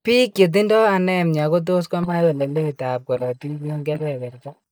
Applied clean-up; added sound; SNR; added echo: neural mask model DeepFilterNet 3.